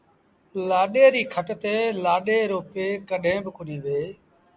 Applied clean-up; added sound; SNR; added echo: none; none; none; none.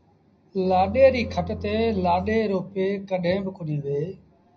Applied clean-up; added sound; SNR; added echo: none; Bowed string instrument; 12 dB; reverberation time 0.5 s.